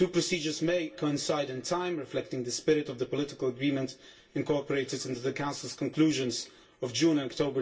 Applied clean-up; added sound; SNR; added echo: none; none; none; reverberation time 0.1 s.